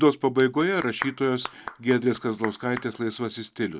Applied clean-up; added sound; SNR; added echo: none; Clapping; 15 dB; none.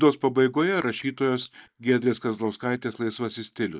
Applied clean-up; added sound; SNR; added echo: neural mask model DeepFilterNet 3.